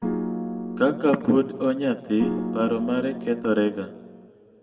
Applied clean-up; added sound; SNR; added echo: none; Piano; 7 dB; reverberation time 1.7 s.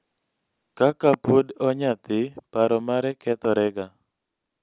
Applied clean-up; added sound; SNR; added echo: none; none; none; none.